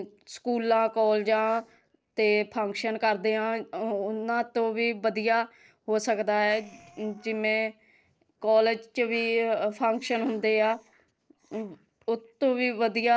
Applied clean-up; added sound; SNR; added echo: neural separator model SepFormer DNS4.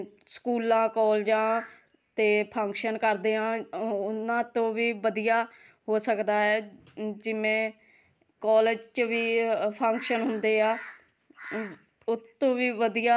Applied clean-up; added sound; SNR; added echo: none; none; none; none.